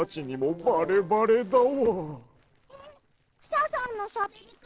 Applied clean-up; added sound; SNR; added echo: neural separator model SepFormer DNS4.